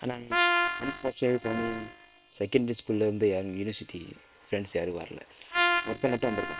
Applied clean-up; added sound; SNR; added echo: neural separator model SepFormer WHAM!.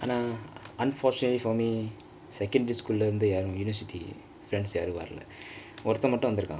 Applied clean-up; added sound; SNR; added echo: none; none; none; none.